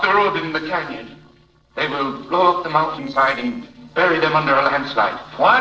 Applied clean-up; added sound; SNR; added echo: neural separator model SepFormer DNS4.